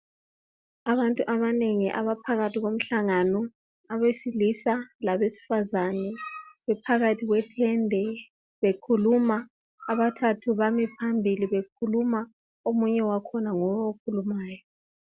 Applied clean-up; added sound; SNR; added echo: none; none; none; none.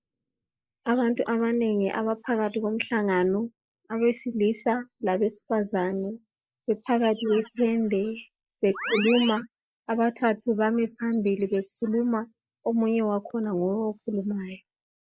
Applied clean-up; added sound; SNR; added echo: neural mask model Resemble Enhance denoiser.